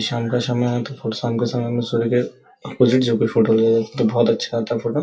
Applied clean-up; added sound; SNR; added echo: none; none; none; reverberation time 0.2 s.